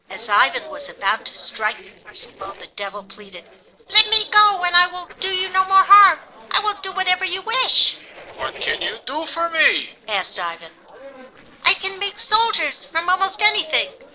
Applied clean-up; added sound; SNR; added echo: neural separator model SepFormer DNS4.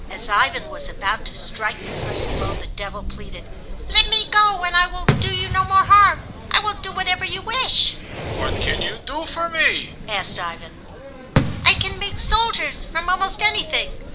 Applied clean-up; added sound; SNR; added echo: none; Fireworks; 6 dB; none.